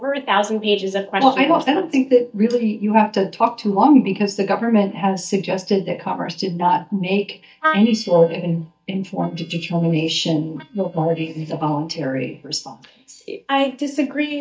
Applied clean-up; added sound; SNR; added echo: neural mask model DeepFilterNet 3.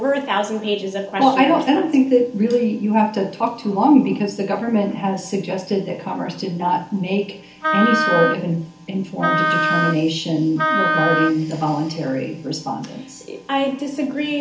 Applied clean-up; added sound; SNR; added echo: none; Wind instrument, woodwind instrument; 1 dB; reverberation time 0.4 s.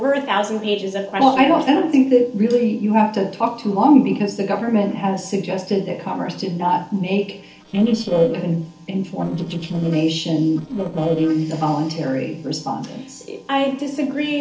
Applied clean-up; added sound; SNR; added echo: neural separator model SepFormer DNS4.